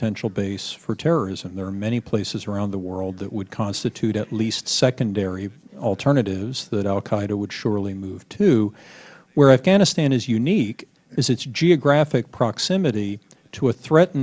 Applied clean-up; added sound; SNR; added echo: none; none; none; none.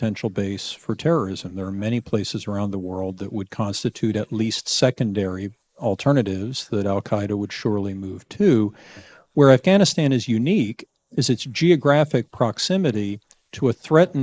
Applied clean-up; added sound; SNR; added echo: neural mask model Resemble Enhance denoiser.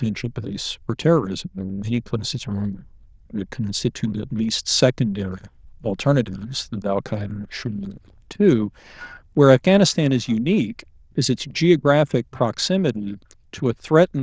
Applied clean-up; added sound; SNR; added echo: neural diffusion model UNIVERSE++.